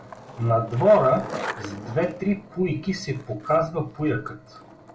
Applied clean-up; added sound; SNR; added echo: none; Skateboard; 15 dB; reverberation time 0.2 s.